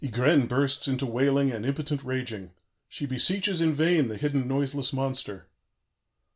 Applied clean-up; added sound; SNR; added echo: none; none; none; none.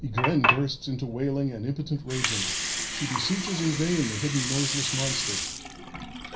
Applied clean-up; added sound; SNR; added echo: none; Water; 1 dB; reverberation time 0.5 s.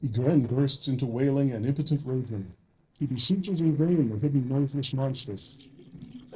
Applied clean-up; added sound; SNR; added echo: neural separator model SepFormer DNS4.